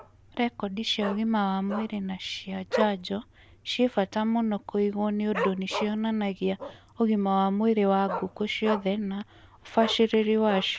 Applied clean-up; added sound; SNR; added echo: none; Dog; 12 dB; none.